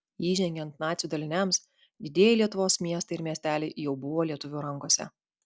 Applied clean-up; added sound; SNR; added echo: none; none; none; none.